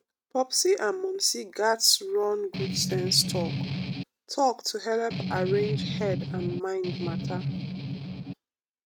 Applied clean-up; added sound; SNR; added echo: neural mask model RNNoise.